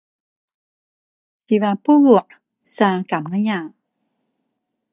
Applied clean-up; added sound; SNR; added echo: neural mask model DeepFilterNet 3.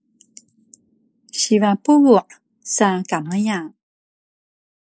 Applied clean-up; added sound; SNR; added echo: neural mask model Resemble Enhance denoiser.